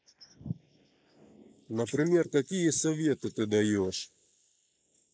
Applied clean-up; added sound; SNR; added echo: neural mask model Resemble Enhance denoiser.